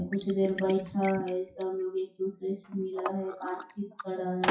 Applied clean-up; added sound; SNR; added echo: classical method WPE with log-MMSE.